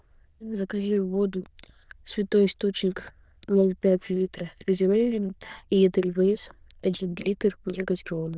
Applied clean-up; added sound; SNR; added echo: neural diffusion model UNIVERSE++.